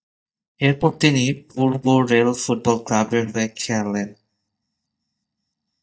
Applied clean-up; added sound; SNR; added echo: neural mask model DeepFilterNet 3.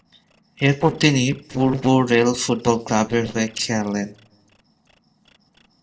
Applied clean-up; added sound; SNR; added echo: neural separator model SepFormer DNS4.